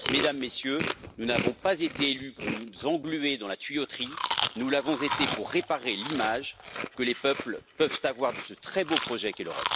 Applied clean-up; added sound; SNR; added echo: none; Chewing, mastication; 3 dB; none.